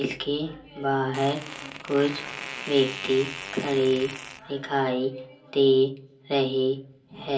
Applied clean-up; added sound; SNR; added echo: none; Fart; 12 dB; reverberation time 0.3 s.